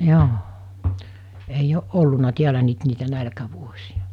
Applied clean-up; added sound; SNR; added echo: none; none; none; none.